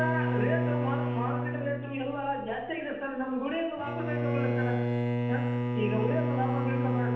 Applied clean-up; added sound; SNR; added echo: none; Bowed string instrument; -3 dB; reverberation time 0.9 s.